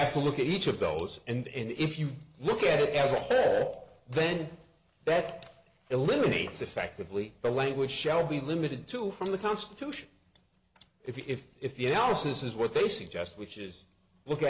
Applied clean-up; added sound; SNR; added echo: none; none; none; none.